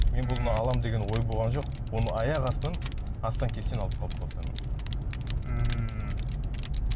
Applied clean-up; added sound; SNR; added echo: none; Crushing; 16 dB; none.